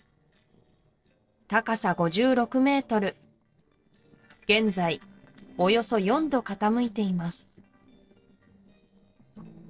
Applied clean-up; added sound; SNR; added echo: neural separator model SepFormer DNS4.